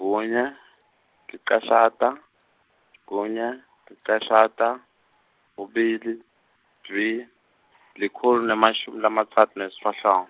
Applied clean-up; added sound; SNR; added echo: none; none; none; none.